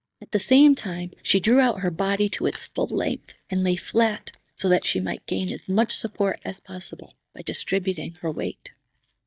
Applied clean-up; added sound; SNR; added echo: neural mask model DeepFilterNet 3.